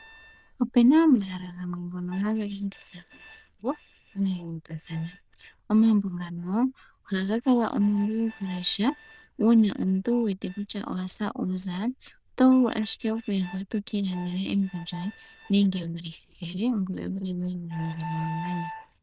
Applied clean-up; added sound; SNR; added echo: neural diffusion model UNIVERSE++.